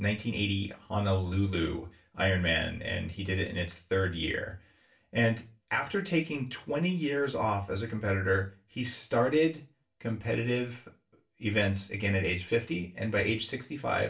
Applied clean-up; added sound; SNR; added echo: none; none; none; reverberation time 0.3 s.